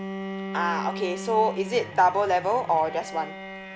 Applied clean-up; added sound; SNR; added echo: none; Bowed string instrument; 10 dB; none.